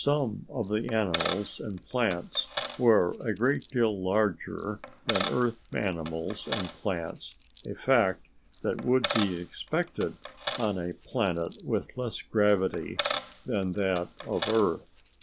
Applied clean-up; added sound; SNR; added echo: none; Coin (dropping); 8 dB; none.